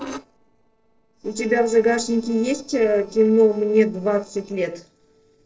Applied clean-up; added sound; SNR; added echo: neural separator model SepFormer DNS4.